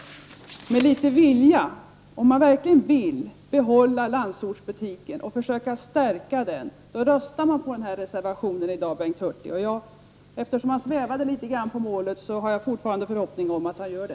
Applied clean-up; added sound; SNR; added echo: none; none; none; none.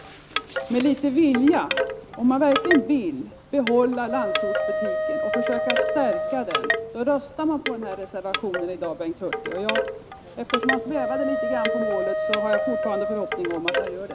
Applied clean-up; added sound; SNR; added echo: none; Wind chime / Wood + Wind instrument, woodwind instrument; 2 dB; none.